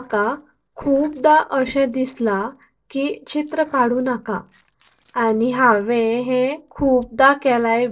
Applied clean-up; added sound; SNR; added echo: neural separator model SepFormer DNS4.